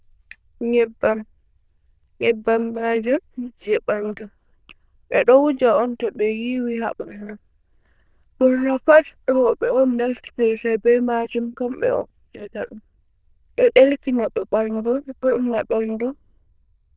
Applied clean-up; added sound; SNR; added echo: neural diffusion model UNIVERSE++.